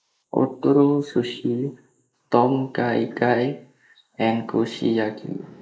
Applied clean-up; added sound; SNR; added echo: neural mask model Resemble Enhance denoiser.